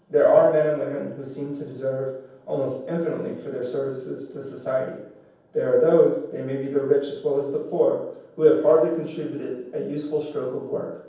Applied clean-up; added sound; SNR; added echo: none; none; none; reverberation time 0.9 s.